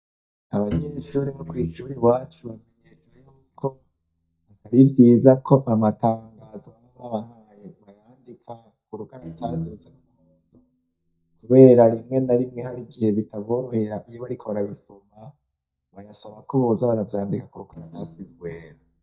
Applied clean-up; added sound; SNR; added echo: neural mask model DeepFilterNet 3.